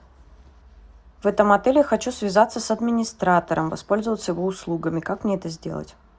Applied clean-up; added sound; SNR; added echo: none; none; none; none.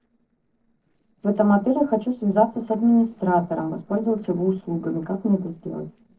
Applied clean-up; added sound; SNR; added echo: neural separator model SepFormer DNS4.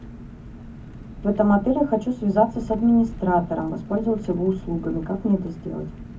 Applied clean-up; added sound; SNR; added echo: none; Engine; 14 dB; reverberation time 0.3 s.